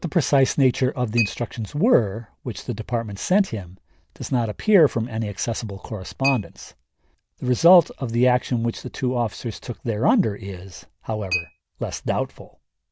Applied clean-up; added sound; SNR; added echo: none; Chink, clink; 16 dB; none.